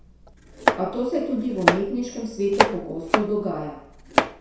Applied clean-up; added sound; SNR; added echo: none; Domestic sounds, home sounds; -1 dB; reverberation time 0.7 s.